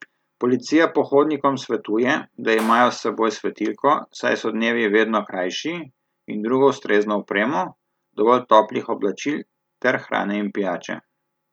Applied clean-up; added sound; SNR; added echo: none; Clapping; 17 dB; none.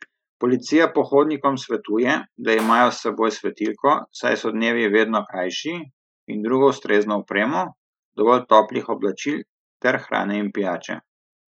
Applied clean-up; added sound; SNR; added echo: classical method Wiener filter.